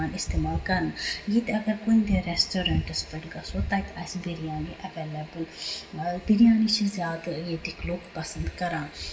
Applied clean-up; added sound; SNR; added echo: none; none; none; reverberation time 1.6 s.